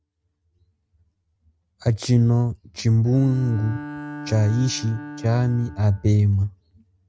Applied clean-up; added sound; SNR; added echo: neural mask model RNNoise.